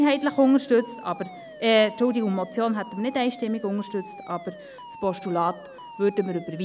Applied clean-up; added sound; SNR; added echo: none; Alarm; 17 dB; none.